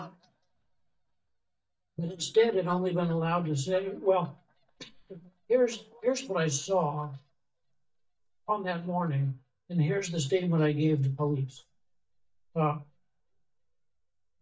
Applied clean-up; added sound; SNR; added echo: neural mask model DeepFilterNet 3.